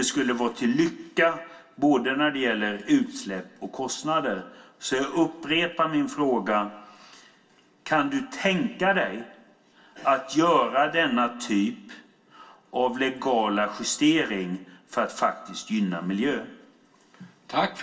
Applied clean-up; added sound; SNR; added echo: none; none; none; reverberation time 0.2 s.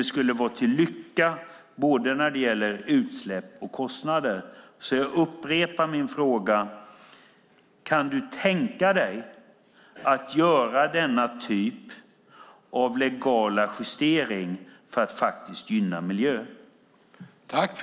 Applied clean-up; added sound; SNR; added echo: none; none; none; none.